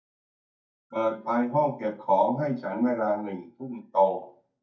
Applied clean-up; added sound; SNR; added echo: neural mask model DeepFilterNet 3.